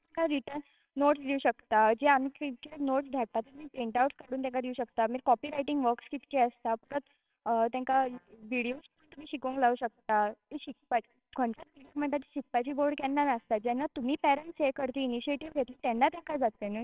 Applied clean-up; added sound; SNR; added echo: neural separator model SepFormer WHAMR!.